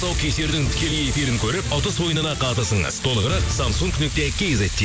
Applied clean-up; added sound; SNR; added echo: none; Frying (food); 11 dB; none.